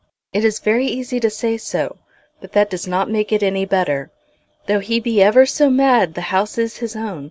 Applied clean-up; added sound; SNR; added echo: none; none; none; none.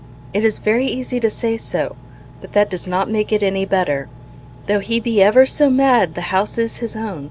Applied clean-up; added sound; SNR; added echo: none; Engine; 20 dB; none.